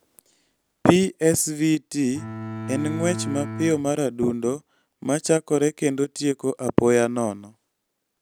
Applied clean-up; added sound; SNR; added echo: none; Bowed string instrument; 8 dB; none.